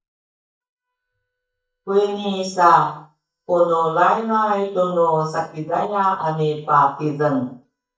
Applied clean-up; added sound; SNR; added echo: neural mask model DeepFilterNet 3.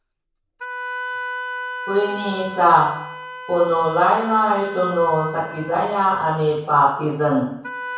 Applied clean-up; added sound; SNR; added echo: none; Wind instrument, woodwind instrument; 12 dB; reverberation time 0.7 s.